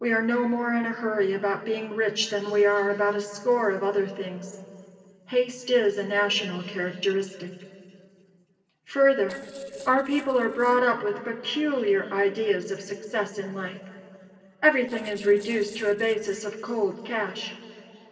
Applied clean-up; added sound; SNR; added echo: neural separator model SepFormer DNS4.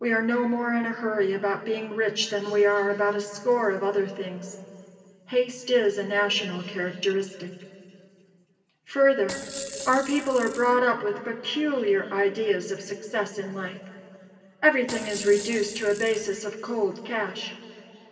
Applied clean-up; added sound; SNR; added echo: none; Rattle / Rattle (instrument); 13 dB; reverberation time 2.8 s.